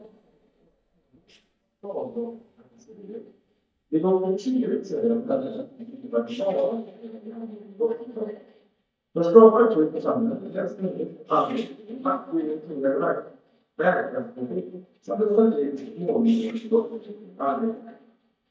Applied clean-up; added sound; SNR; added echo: neural mask model DeepFilterNet 3.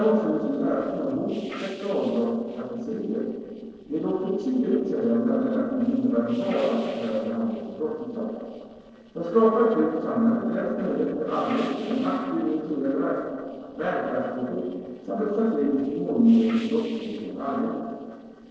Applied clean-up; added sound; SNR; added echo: neural separator model SepFormer DNS4.